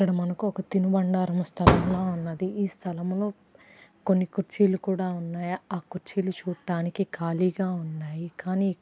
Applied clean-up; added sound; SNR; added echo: none; Fireworks; -2 dB; none.